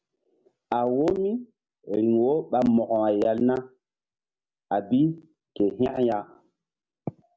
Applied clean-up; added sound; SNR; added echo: none; none; none; none.